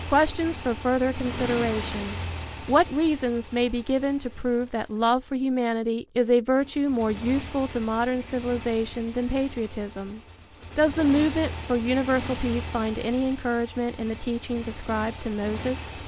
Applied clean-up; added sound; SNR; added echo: none; Motorcycle; 11 dB; none.